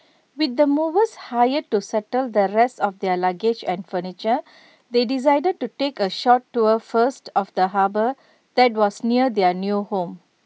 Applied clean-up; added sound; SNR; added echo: none; none; none; none.